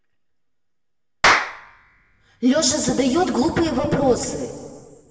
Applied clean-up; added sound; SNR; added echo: none; Clapping; 3 dB; reverberation time 1.9 s.